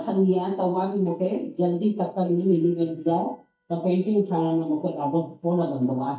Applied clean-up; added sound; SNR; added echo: neural mask model DeepFilterNet 3.